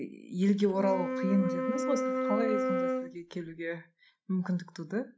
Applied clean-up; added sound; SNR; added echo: neural mask model RNNoise.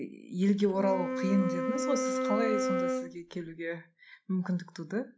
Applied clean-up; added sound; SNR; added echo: none; Wind instrument, woodwind instrument; 0 dB; none.